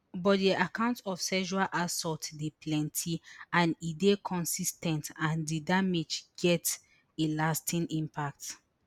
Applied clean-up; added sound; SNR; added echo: none; none; none; none.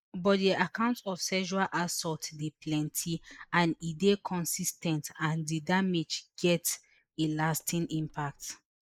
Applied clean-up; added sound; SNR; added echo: neural mask model Resemble Enhance denoiser.